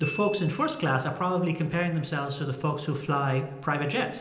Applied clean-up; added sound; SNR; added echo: none; Glockenspiel; 18 dB; reverberation time 0.9 s.